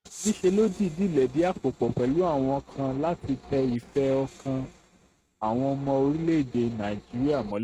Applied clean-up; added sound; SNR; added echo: neural mask model RNNoise.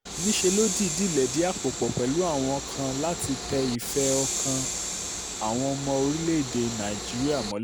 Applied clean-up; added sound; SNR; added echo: none; Train; 5 dB; none.